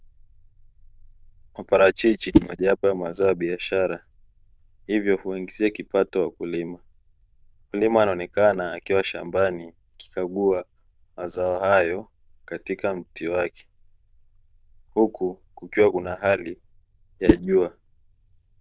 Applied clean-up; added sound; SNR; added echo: neural diffusion model UNIVERSE++.